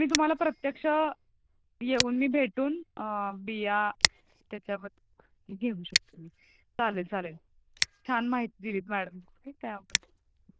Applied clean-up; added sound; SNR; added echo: neural diffusion model UNIVERSE++.